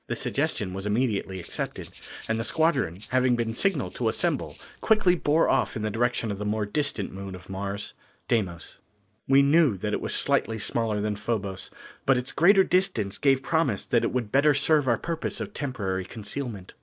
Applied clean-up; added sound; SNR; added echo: neural separator model SepFormer DNS4.